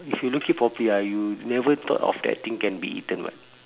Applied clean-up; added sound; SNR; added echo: none; none; none; none.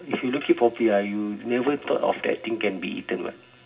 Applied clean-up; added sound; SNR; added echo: none; none; none; reverberation time 0.4 s.